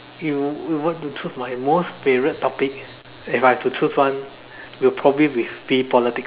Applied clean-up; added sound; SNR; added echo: none; none; none; none.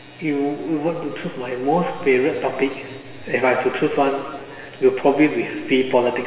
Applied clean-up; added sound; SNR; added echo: none; none; none; reverberation time 2.8 s.